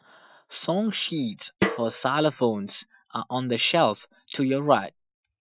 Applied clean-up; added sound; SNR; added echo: classical method Wiener filter.